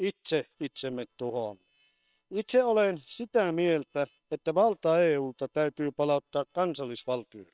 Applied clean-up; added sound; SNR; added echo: neural separator model SepFormer WHAM!.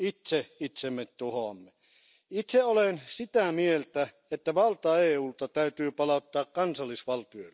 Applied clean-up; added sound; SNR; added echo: none; none; none; none.